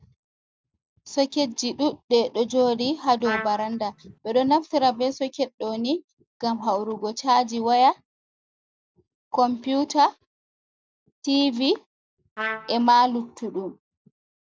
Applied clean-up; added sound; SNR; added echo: none; Trumpet; 9 dB; none.